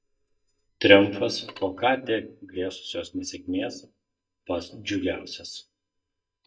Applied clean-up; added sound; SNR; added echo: neural mask model DeepFilterNet 3.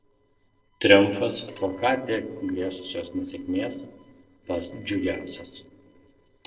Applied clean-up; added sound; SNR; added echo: neural separator model SepFormer DNS4.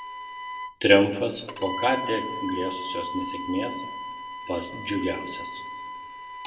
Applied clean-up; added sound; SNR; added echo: none; Bowed string instrument; 7 dB; reverberation time 1.1 s.